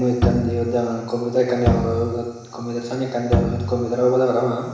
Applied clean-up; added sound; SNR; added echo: none; Bowed string instrument; 3 dB; reverberation time 1.0 s.